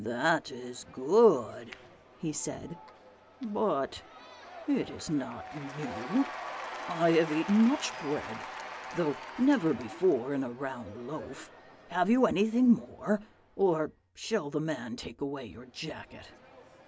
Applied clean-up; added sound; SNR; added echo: none; Applause / Crowd / Cheering; 15 dB; none.